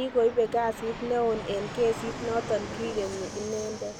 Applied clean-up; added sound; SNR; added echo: none; Fixed-wing aircraft, airplane; 10 dB; none.